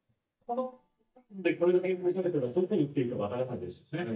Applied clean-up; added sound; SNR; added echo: neural mask model DeepFilterNet 3.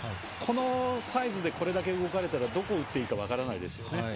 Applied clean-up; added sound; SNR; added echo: none; none; none; none.